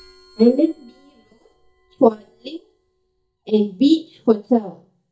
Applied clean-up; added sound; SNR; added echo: neural mask model DeepFilterNet 3.